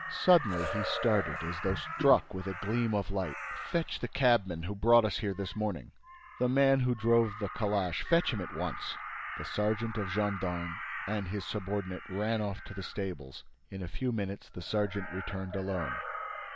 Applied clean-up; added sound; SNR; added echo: none; Crow; 10 dB; none.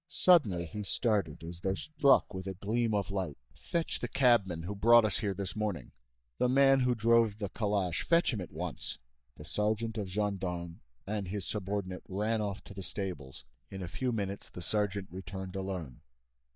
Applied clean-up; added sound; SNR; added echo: neural mask model DeepFilterNet 3.